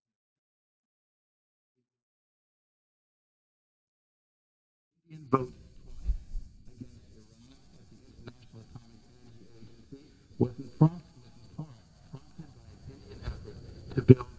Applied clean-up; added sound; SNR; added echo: neural mask model DeepFilterNet 3.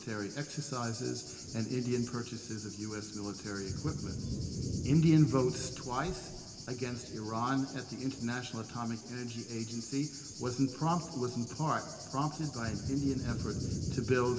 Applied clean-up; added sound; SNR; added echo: none; Thunder / Cricket; 8 dB; reverberation time 3.0 s.